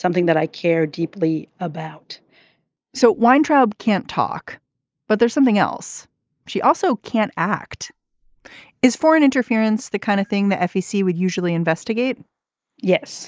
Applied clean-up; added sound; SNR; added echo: neural mask model Resemble Enhance denoiser.